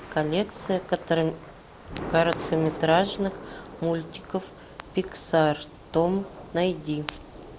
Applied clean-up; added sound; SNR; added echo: none; Thunder / Rain; 13 dB; none.